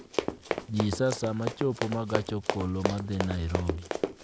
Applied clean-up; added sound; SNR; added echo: none; Run; 3 dB; none.